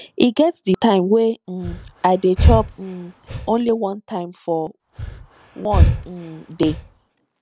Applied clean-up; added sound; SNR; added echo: none; Breathing; 1 dB; none.